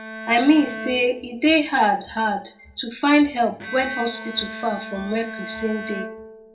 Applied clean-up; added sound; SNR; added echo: none; Bowed string instrument; 13 dB; reverberation time 0.3 s.